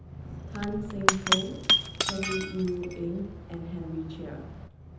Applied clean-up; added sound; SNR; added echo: none; Shatter / Crushing; -3 dB; reverberation time 0.9 s.